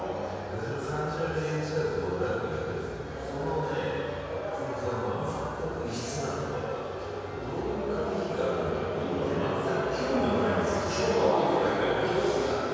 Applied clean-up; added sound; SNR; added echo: none; none; none; reverberation time 2.2 s.